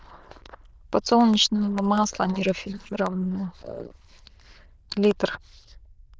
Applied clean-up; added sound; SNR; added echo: neural diffusion model UNIVERSE++.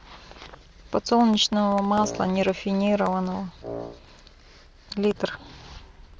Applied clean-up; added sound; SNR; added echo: none; Wind instrument, woodwind instrument; 12 dB; none.